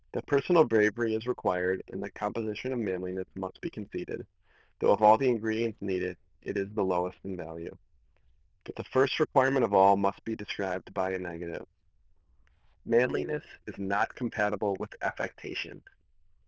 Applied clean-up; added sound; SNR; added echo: neural diffusion model UNIVERSE++.